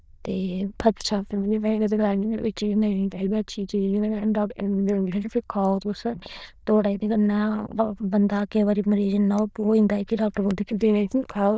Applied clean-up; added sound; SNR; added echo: neural diffusion model UNIVERSE++.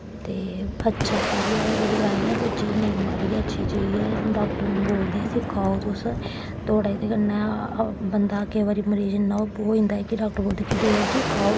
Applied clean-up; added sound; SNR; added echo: none; Boom; 4 dB; none.